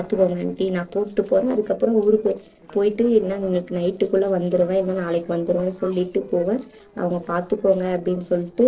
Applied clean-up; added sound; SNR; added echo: neural separator model SepFormer DNS4.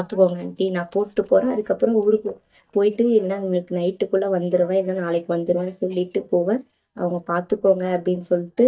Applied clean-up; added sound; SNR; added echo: neural mask model DeepFilterNet 3.